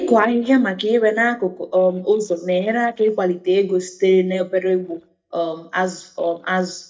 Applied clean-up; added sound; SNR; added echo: neural mask model DeepFilterNet 3.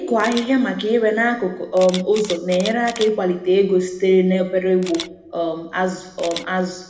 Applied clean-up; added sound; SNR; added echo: none; Camera; 18 dB; reverberation time 0.9 s.